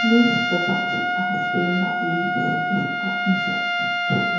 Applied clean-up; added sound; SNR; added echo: none; Trumpet; -1 dB; reverberation time 1.0 s.